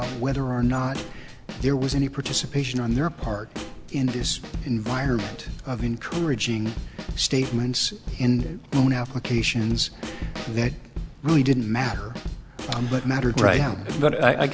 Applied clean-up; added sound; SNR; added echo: none; Snare drum / Drum kit; 10 dB; none.